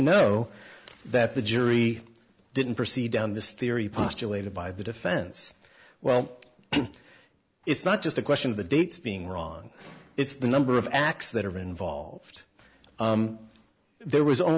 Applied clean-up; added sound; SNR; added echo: none; none; none; none.